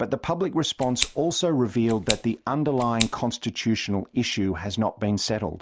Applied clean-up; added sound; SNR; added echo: none; Scissors; 7 dB; none.